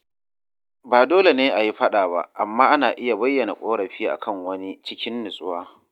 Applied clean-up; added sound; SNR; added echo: none; none; none; none.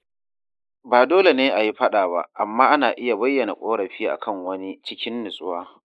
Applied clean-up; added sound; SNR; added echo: neural mask model Resemble Enhance denoiser.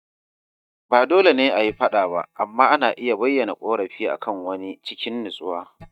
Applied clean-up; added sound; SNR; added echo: neural mask model DeepFilterNet 3.